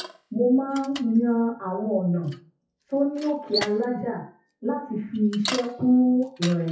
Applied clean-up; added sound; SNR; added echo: classical method WPE with log-MMSE.